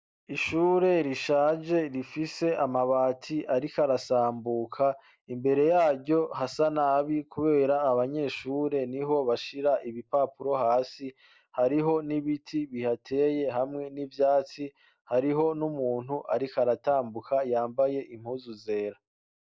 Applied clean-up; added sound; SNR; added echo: none; none; none; none.